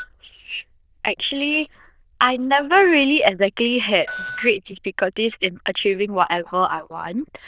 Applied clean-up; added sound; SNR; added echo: neural diffusion model UNIVERSE++.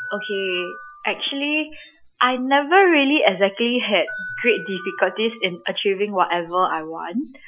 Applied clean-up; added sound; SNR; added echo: classical method Wiener filter.